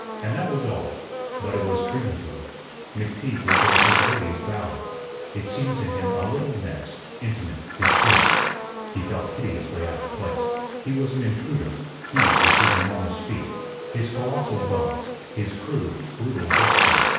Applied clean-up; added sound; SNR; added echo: none; Livestock, farm animals, working animals; -3 dB; reverberation time 1.2 s.